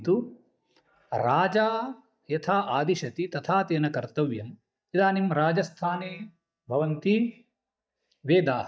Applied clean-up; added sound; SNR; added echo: neural mask model DeepFilterNet 3.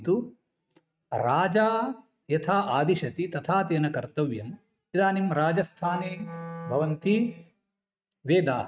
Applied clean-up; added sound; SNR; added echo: neural mask model RNNoise.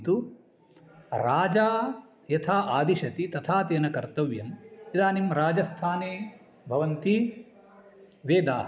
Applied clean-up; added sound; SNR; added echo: none; none; none; none.